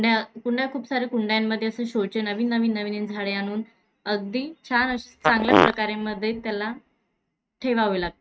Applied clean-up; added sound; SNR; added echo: neural mask model RNNoise.